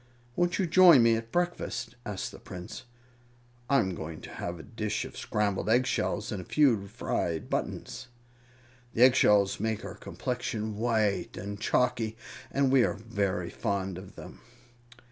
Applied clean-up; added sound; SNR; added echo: none; none; none; none.